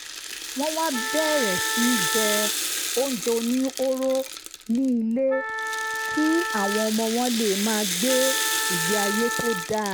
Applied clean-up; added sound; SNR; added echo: none; Rattle (instrument) + Wind instrument, woodwind instrument; 2 dB; none.